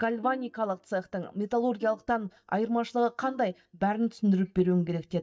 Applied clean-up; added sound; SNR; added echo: neural mask model DeepFilterNet 3.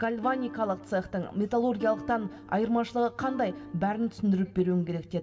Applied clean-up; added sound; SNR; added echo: none; Acoustic guitar; 14 dB; reverberation time 0.8 s.